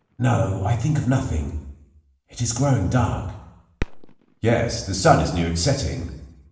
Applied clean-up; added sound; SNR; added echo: none; Fireworks; 17 dB; reverberation time 0.8 s.